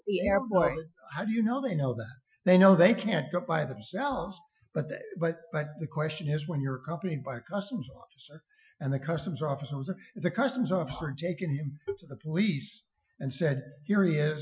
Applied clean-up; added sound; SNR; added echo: classical method Wiener filter.